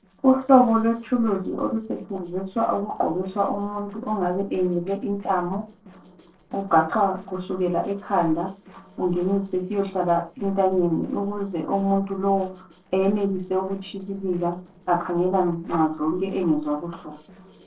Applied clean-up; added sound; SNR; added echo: neural separator model SepFormer DNS4.